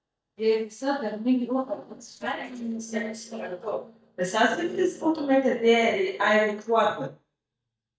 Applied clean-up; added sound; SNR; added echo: neural mask model DeepFilterNet 3.